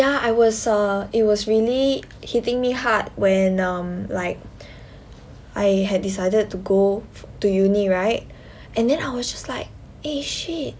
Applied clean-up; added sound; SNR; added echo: none; none; none; none.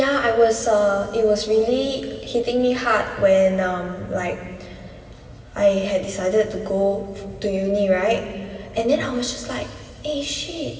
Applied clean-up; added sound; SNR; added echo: none; none; none; reverberation time 2.5 s.